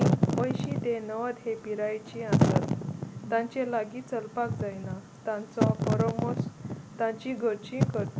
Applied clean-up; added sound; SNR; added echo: none; Wind / Fire; -3 dB; none.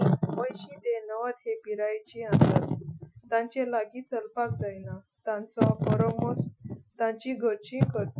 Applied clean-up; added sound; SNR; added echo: classical method Wiener filter.